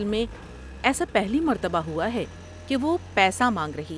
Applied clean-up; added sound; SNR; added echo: none; Engine; 15 dB; none.